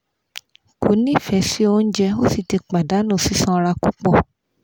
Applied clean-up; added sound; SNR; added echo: none; none; none; none.